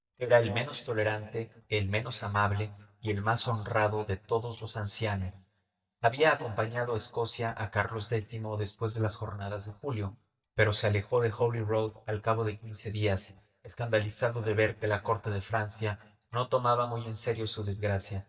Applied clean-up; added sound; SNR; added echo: neural mask model DeepFilterNet 3.